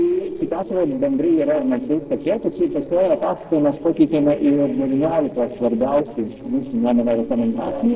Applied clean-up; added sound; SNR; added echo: neural separator model SepFormer DNS4.